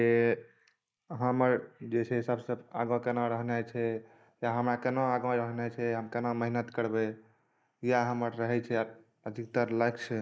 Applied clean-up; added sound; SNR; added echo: neural mask model Resemble Enhance denoiser.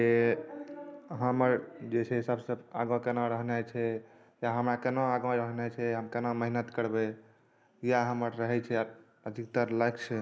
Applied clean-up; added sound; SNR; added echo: none; none; none; none.